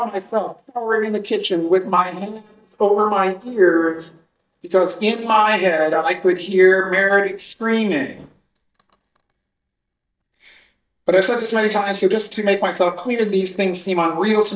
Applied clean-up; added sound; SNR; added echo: neural mask model DeepFilterNet 3.